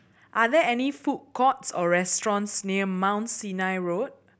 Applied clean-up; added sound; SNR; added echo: none; none; none; none.